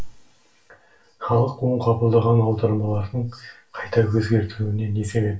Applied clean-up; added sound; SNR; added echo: none; none; none; reverberation time 0.3 s.